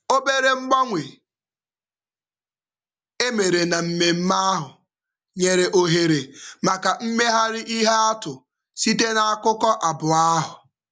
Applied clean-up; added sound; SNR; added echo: none; none; none; none.